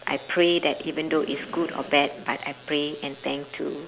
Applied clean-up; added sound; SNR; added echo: none; Breathing; 17 dB; none.